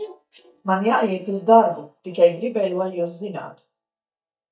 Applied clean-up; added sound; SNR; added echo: neural mask model DeepFilterNet 3.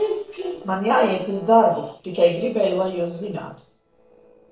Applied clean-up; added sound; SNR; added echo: neural separator model SepFormer DNS4.